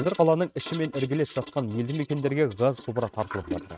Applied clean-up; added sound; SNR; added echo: neural mask model RNNoise.